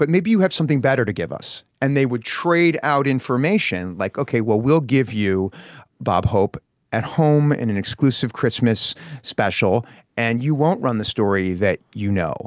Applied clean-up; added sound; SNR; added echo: none; none; none; none.